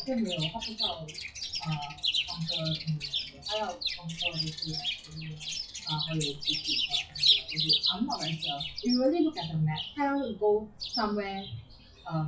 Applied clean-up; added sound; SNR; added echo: classical method WPE with log-MMSE.